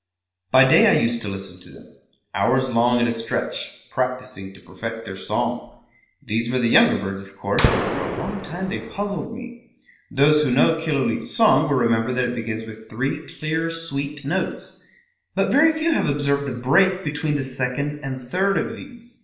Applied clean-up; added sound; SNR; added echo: none; Gunshot, gunfire; 2 dB; reverberation time 0.7 s.